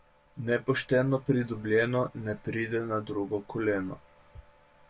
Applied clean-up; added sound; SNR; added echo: none; none; none; none.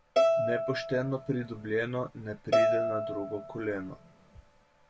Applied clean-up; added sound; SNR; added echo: none; Bowed string instrument; -4 dB; none.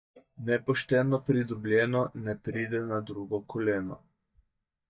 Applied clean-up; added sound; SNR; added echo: neural mask model DeepFilterNet 3.